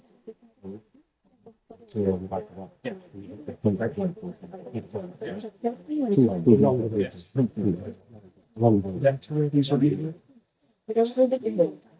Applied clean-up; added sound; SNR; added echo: neural mask model DeepFilterNet 3.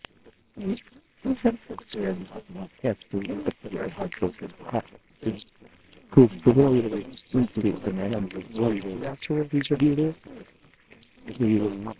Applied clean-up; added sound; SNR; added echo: neural separator model SepFormer WHAMR!.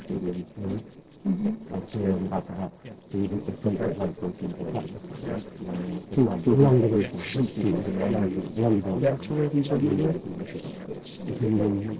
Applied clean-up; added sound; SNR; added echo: neural separator model SepFormer DNS4.